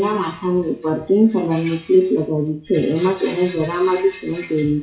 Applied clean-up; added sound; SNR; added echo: classical method WPE with log-MMSE.